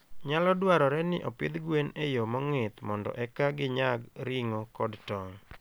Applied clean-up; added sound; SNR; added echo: none; none; none; none.